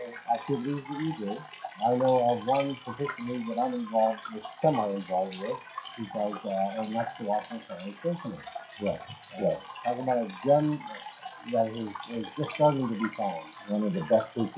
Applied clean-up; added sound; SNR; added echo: classical method WPE with log-MMSE.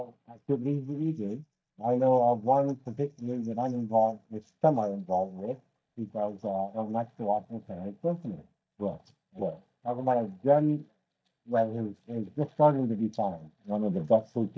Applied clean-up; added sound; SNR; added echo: neural mask model DeepFilterNet 3.